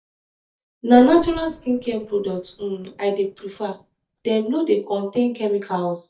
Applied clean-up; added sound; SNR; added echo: neural mask model DeepFilterNet 3.